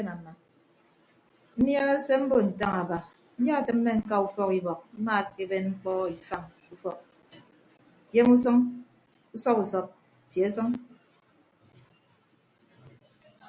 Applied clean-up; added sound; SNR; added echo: none; none; none; none.